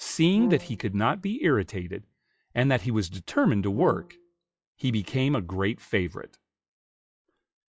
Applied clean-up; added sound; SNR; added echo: classical method log-MMSE.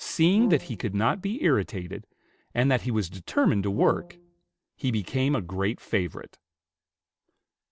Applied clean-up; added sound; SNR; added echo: neural separator model SepFormer DNS4.